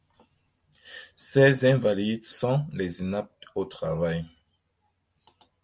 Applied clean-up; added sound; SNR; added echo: none; none; none; none.